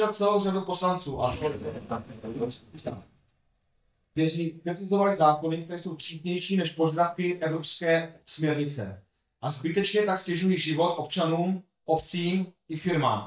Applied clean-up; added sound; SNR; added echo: neural mask model DeepFilterNet 3.